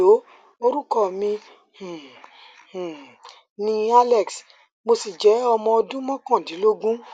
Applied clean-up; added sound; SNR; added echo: none; none; none; none.